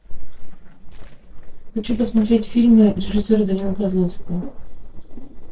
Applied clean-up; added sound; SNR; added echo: neural separator model SepFormer DNS4.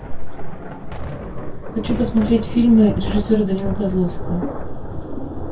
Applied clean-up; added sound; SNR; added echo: none; Thunder; 10 dB; reverberation time 0.1 s.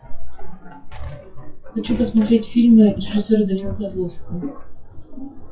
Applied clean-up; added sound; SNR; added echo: classical method WPE with log-MMSE.